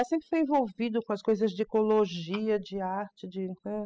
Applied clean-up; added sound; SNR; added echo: classical method spectral subtraction.